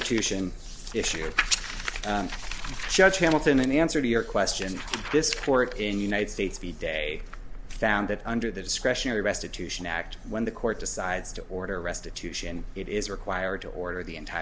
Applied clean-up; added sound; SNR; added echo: none; none; none; none.